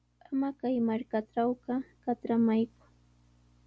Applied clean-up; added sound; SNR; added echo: none; none; none; none.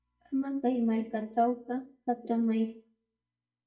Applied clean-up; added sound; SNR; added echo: neural mask model DeepFilterNet 3.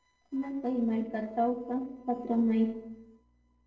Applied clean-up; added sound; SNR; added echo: neural separator model SepFormer DNS4.